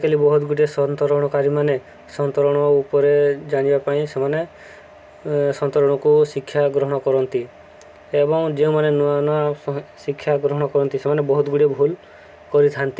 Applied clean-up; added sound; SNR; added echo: none; none; none; none.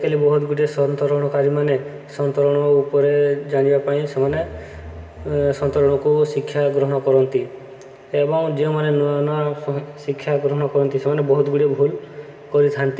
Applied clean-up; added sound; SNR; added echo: none; Bowed string instrument; 17 dB; reverberation time 2.3 s.